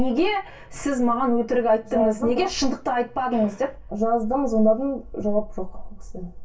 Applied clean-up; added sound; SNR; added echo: none; none; none; reverberation time 0.2 s.